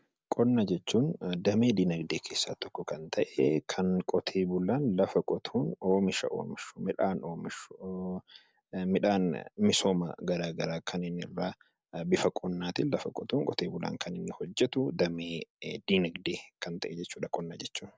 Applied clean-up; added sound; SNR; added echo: none; none; none; none.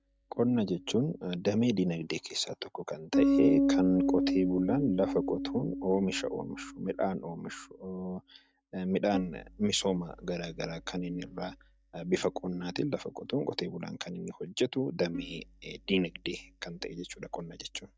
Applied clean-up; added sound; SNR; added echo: neural mask model DeepFilterNet 3.